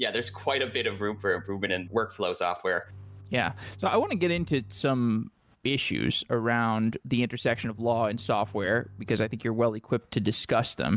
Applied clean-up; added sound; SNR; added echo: none; Bowed string instrument; 18 dB; none.